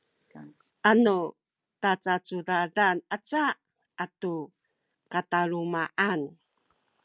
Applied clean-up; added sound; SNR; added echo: none; none; none; none.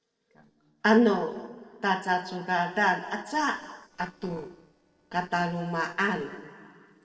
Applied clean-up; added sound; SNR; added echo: neural separator model SepFormer DNS4.